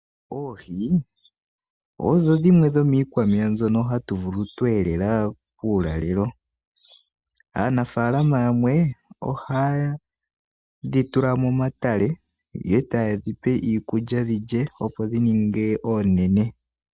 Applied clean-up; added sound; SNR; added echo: none; none; none; none.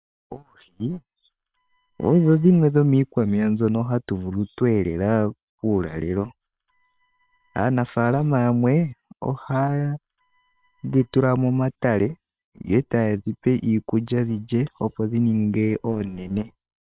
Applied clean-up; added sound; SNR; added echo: neural separator model SepFormer WHAM!.